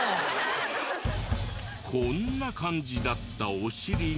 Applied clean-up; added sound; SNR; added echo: none; none; none; none.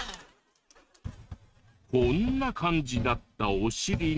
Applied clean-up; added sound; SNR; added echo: neural mask model RNNoise.